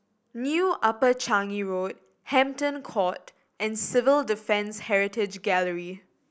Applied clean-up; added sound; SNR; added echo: none; none; none; none.